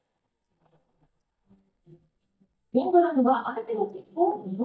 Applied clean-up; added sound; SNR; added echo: neural mask model DeepFilterNet 3.